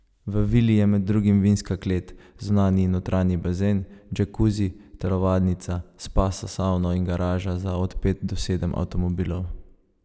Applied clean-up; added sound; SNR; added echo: none; none; none; none.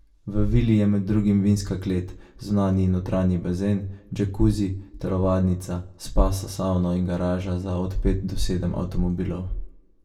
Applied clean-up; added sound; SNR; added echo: none; none; none; reverberation time 0.2 s.